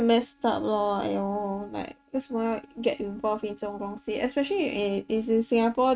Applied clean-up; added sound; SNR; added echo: neural mask model RNNoise.